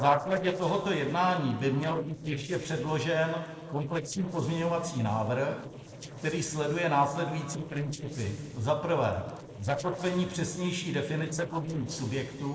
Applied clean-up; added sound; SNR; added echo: neural separator model SepFormer DNS4.